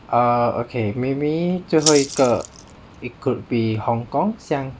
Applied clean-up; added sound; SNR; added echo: none; Rattle (instrument); 7 dB; none.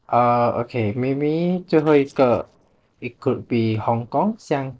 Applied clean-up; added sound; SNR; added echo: neural separator model SepFormer DNS4.